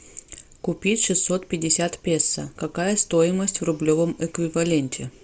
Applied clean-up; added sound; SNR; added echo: none; none; none; none.